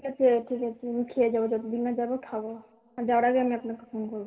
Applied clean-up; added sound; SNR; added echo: none; none; none; reverberation time 2.8 s.